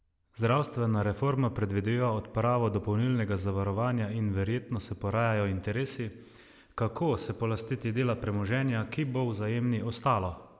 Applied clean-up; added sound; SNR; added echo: none; none; none; none.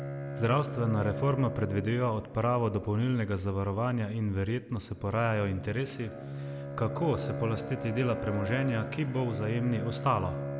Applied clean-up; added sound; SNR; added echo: none; Bowed string instrument; 8 dB; none.